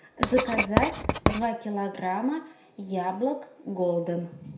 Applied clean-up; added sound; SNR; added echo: none; Writing; 0 dB; reverberation time 0.5 s.